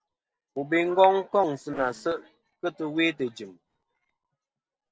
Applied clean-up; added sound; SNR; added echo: neural separator model SepFormer DNS4.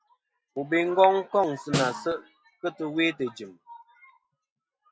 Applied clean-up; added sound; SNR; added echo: classical method log-MMSE.